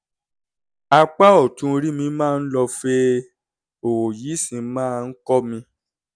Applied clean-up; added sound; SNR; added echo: none; none; none; none.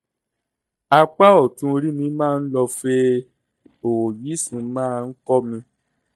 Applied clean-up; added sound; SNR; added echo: neural mask model DeepFilterNet 3.